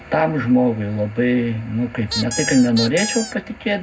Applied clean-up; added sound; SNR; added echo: none; Squeak; 8 dB; reverberation time 0.3 s.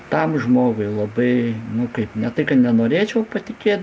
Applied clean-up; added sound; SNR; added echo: none; none; none; none.